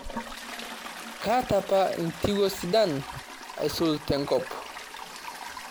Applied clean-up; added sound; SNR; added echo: none; Toilet flush; 11 dB; none.